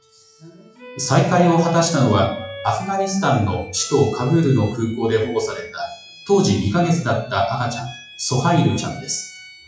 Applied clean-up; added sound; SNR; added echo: classical method WPE with log-MMSE.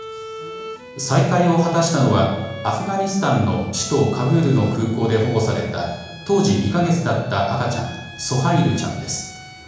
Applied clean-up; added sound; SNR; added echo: none; Bowed string instrument; 17 dB; reverberation time 1.0 s.